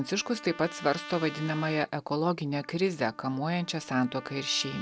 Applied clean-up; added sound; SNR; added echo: none; Trumpet; 16 dB; none.